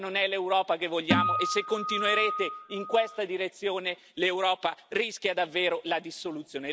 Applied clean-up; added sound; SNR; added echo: none; Acoustic guitar; 1 dB; none.